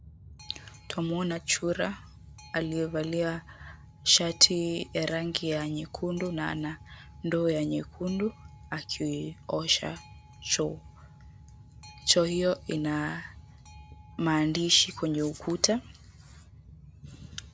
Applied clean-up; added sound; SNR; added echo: none; Boat, Water vehicle; 19 dB; none.